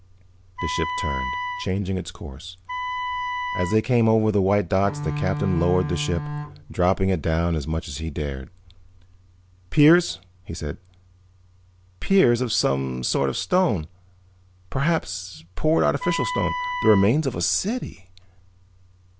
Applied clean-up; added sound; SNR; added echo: none; Wind instrument, woodwind instrument + Bowed string instrument; 6 dB; none.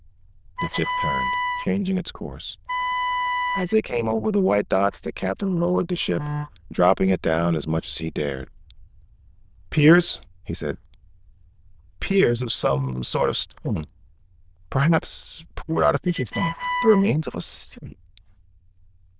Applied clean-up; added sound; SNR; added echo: neural diffusion model UNIVERSE++.